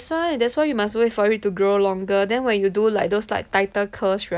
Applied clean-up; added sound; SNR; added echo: none; none; none; none.